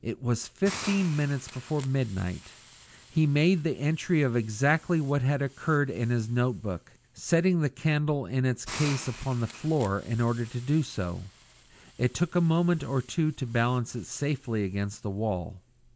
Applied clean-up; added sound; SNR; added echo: none; Hiss; 19 dB; none.